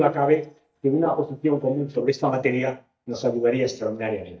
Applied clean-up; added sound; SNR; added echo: neural mask model DeepFilterNet 3.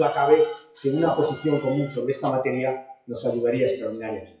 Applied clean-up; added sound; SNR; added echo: classical method WPE with log-MMSE.